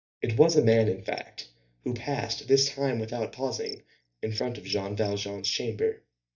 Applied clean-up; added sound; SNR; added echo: neural mask model DeepFilterNet 3.